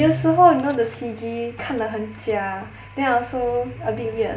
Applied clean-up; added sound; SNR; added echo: none; Slam / Engine starting + Guitar; 14 dB; none.